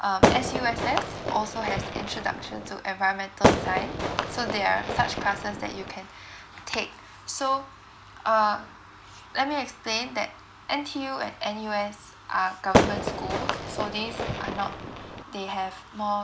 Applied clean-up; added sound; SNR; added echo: none; Fireworks; -3 dB; none.